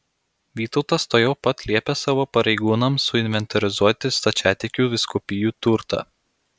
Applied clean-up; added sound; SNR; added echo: none; none; none; none.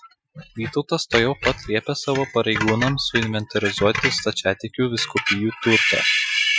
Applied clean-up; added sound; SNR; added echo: classical method Wiener filter.